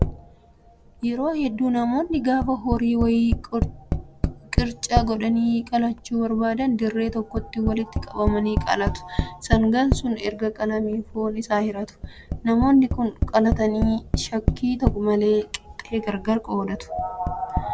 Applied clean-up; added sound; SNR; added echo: none; Tap; 6 dB; none.